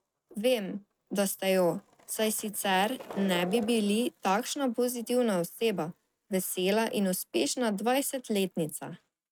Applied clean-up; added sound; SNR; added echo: neural mask model RNNoise.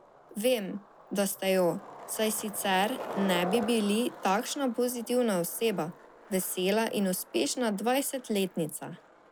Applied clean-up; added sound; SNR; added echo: none; Skateboard; 14 dB; none.